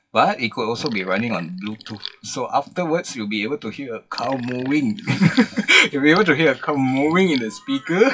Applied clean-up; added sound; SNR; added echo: classical method WPE with log-MMSE.